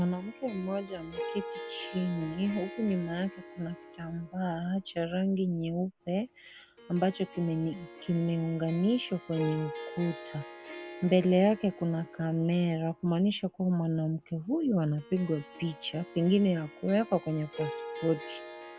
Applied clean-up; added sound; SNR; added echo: none; Harp; 14 dB; none.